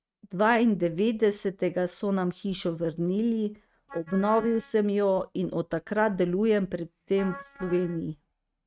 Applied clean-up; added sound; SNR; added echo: neural mask model RNNoise.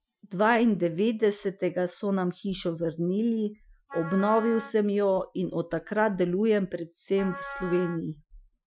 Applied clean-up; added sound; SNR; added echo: classical method Wiener filter.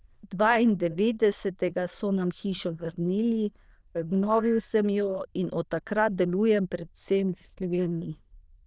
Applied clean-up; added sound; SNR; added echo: neural diffusion model UNIVERSE++.